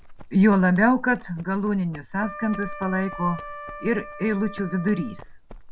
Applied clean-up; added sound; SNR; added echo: none; Run + Wind instrument, woodwind instrument; 14 dB; none.